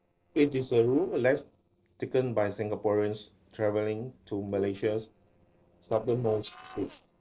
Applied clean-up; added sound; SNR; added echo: neural separator model SepFormer DNS4.